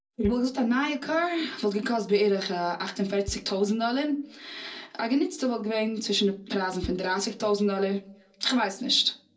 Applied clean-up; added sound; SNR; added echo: none; Bass drum; 20 dB; reverberation time 0.2 s.